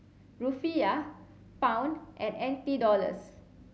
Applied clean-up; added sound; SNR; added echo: none; none; none; none.